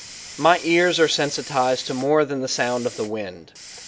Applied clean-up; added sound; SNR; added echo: none; Hiss; 17 dB; none.